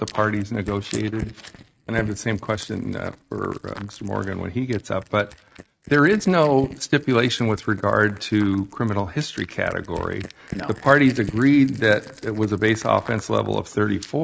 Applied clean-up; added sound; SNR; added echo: neural mask model RNNoise.